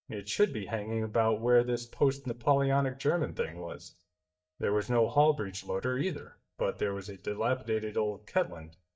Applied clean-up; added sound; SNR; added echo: neural mask model DeepFilterNet 3.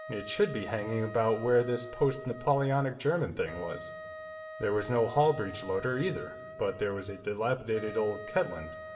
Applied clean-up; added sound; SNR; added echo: none; Wind instrument, woodwind instrument; 14 dB; reverberation time 2.4 s.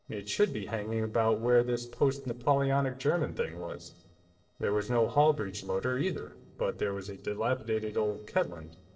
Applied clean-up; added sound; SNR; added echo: neural separator model SepFormer DNS4.